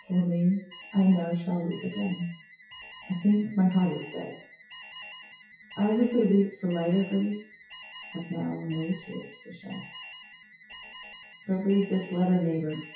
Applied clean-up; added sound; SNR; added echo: classical method WPE with log-MMSE.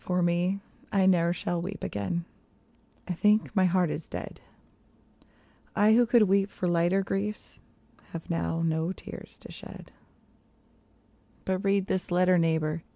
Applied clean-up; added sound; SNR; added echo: none; none; none; none.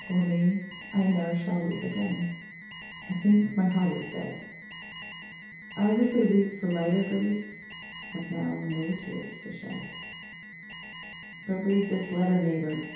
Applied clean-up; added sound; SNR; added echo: none; Alarm; 15 dB; reverberation time 2.2 s.